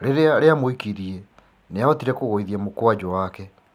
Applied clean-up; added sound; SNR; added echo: none; none; none; none.